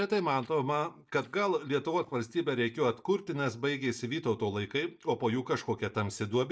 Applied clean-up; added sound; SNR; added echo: neural mask model DeepFilterNet 3.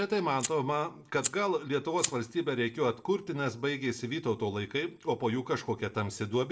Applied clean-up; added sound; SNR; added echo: none; Fire; 13 dB; reverberation time 0.2 s.